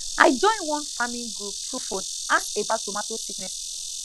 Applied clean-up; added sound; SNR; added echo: none; Insect; 6 dB; none.